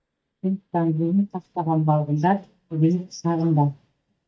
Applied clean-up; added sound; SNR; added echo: neural mask model DeepFilterNet 3.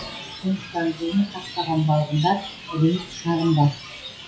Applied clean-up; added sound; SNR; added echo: classical method WPE with log-MMSE.